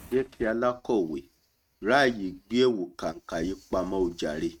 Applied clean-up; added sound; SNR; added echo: neural mask model RNNoise.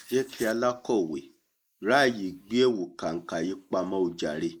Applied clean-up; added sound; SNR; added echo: neural mask model Resemble Enhance denoiser.